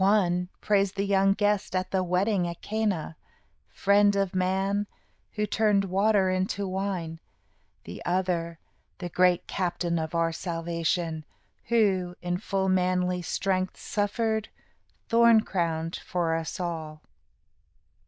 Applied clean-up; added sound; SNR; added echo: neural diffusion model UNIVERSE++.